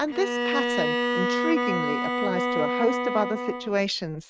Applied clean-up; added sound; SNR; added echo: neural mask model RNNoise.